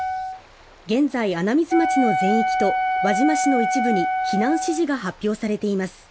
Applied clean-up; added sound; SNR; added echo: none; Wind instrument, woodwind instrument; 2 dB; none.